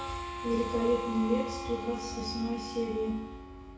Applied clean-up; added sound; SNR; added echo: none; Harmonica; 7 dB; reverberation time 0.6 s.